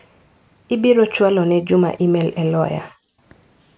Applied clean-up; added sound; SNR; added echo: none; none; none; none.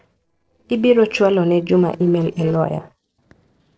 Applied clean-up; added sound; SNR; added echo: neural separator model SepFormer DNS4.